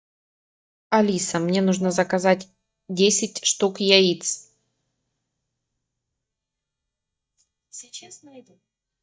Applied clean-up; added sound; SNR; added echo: neural mask model DeepFilterNet 3.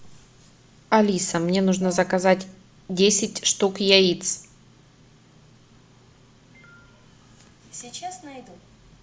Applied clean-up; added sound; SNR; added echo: none; none; none; none.